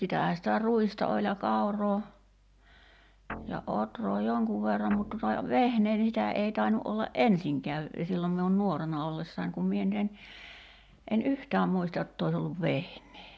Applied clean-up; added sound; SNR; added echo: none; Guitar; 16 dB; none.